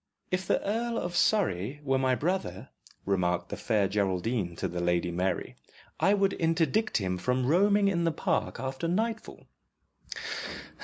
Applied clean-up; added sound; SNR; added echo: none; none; none; none.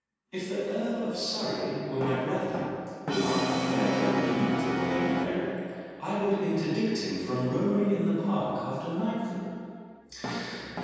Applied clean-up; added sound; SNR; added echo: none; Brass instrument; 5 dB; reverberation time 2.1 s.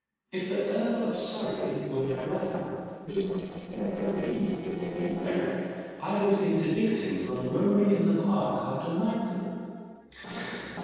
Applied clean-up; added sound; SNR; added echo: neural separator model SepFormer DNS4.